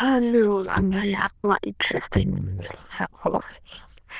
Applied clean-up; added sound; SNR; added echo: neural diffusion model UNIVERSE++.